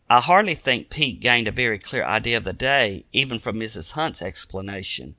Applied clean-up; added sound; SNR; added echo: none; none; none; none.